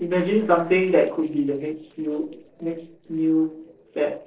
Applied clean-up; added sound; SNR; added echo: neural separator model SepFormer DNS4.